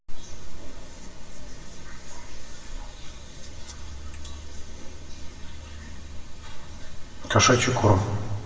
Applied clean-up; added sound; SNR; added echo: none; none; none; reverberation time 1.6 s.